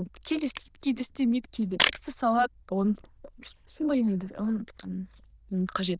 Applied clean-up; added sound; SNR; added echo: neural diffusion model UNIVERSE++.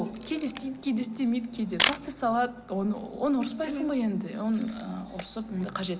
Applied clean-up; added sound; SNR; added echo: none; Camera; 8 dB; none.